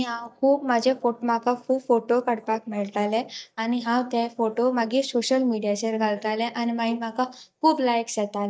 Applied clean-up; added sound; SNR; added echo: neural mask model DeepFilterNet 3.